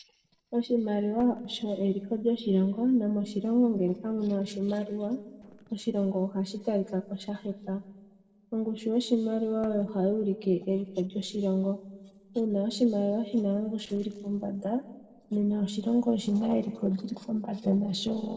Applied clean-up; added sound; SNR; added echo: neural separator model SepFormer DNS4.